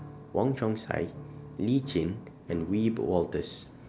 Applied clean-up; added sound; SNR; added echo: none; Piano; 16 dB; none.